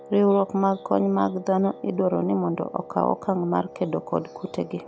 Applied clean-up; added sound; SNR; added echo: none; Wind instrument, woodwind instrument; 19 dB; none.